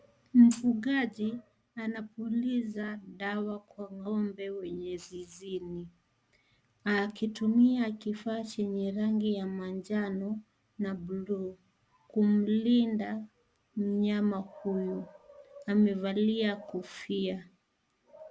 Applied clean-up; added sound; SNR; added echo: none; none; none; none.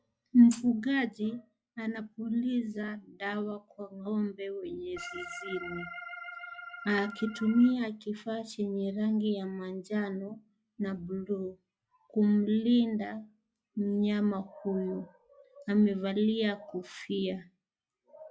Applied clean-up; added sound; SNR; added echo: classical method log-MMSE.